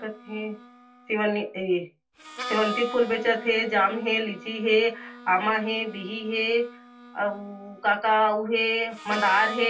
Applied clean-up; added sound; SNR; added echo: none; Harmonica; 14 dB; reverberation time 0.2 s.